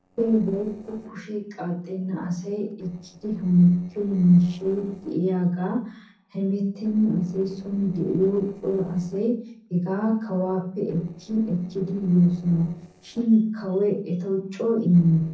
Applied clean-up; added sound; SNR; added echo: neural separator model SepFormer DNS4.